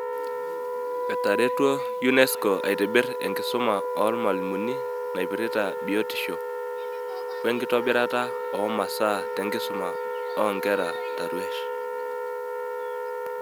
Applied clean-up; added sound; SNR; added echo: none; Wind instrument, woodwind instrument; 2 dB; none.